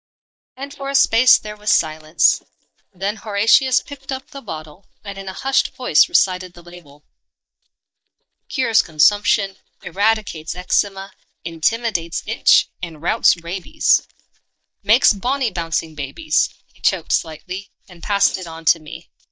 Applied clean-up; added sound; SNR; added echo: neural mask model DeepFilterNet 3.